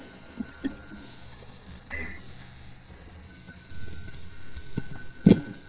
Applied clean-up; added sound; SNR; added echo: neural mask model DeepFilterNet 3.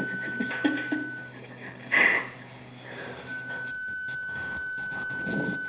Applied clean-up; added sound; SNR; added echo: none; Wind instrument, woodwind instrument; 4 dB; reverberation time 0.5 s.